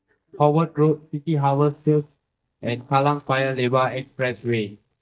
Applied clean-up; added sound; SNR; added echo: neural mask model DeepFilterNet 3.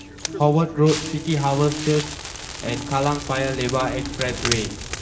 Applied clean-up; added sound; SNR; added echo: none; Crackle; 7 dB; reverberation time 2.0 s.